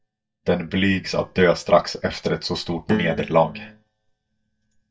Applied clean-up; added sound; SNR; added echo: neural mask model DeepFilterNet 3.